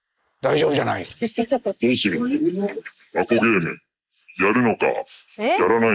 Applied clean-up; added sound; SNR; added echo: neural mask model Resemble Enhance denoiser.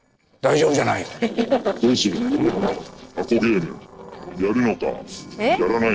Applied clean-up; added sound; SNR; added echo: neural separator model SepFormer DNS4.